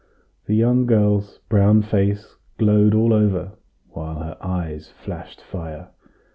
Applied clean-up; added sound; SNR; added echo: none; none; none; none.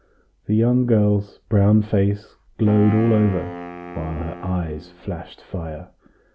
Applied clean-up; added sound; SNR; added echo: none; Wind instrument, woodwind instrument; 14 dB; none.